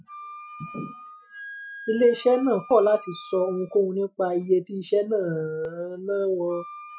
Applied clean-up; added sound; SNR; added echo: classical method Wiener filter.